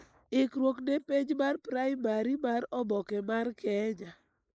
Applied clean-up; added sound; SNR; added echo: neural mask model Resemble Enhance denoiser.